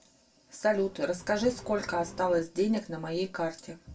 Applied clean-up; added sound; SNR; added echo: none; Engine; 17 dB; reverberation time 0.2 s.